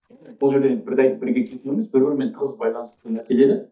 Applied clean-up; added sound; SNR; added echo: neural mask model DeepFilterNet 3.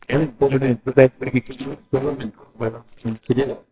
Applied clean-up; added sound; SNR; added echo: neural separator model SepFormer WHAMR!.